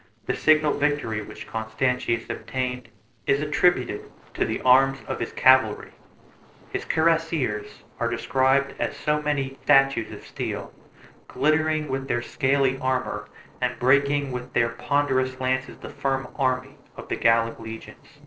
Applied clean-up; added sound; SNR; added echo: neural separator model SepFormer DNS4.